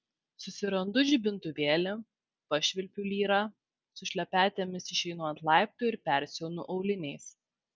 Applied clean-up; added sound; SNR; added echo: none; none; none; none.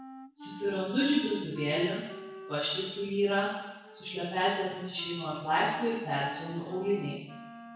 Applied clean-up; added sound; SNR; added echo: none; Wind instrument, woodwind instrument; 15 dB; reverberation time 1.0 s.